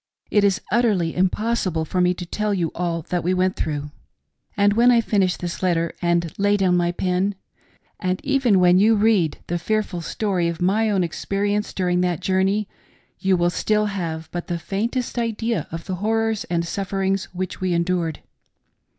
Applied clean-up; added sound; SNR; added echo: none; none; none; none.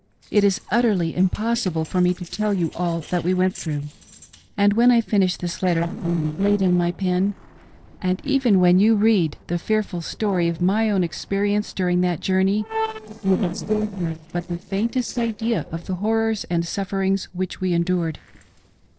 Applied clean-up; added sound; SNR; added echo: neural separator model SepFormer DNS4.